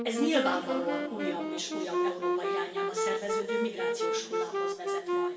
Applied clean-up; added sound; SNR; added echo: none; Wind instrument, woodwind instrument; -3 dB; reverberation time 2.4 s.